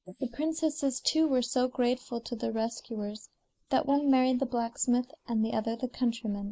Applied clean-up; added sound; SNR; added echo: neural mask model Resemble Enhance denoiser.